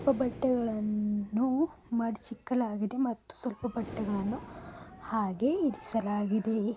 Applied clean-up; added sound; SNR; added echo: none; Breathing; 18 dB; none.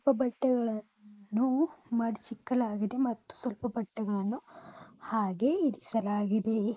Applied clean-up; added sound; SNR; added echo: neural mask model Resemble Enhance denoiser.